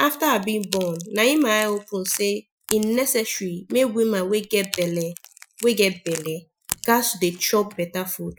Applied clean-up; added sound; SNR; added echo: classical method Wiener filter.